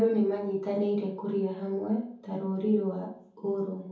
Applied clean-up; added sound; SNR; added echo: none; none; none; reverberation time 0.6 s.